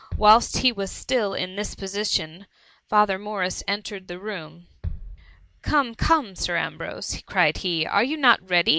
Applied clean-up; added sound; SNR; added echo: none; Bass drum; 16 dB; none.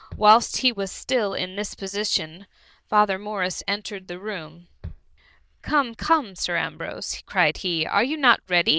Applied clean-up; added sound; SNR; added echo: neural diffusion model UNIVERSE++.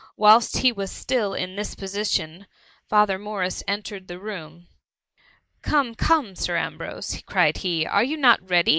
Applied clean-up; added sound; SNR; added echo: neural mask model Resemble Enhance denoiser.